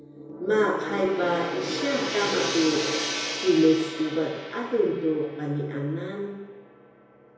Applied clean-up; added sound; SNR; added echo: none; Gong; 7 dB; reverberation time 1.0 s.